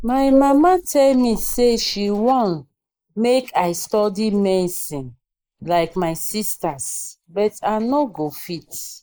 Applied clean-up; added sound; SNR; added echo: neural mask model Resemble Enhance denoiser.